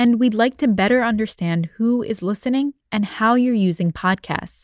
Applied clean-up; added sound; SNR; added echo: none; none; none; none.